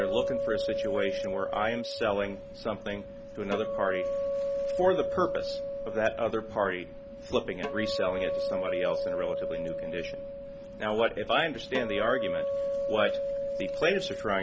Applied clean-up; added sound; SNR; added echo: none; Acoustic guitar; 2 dB; none.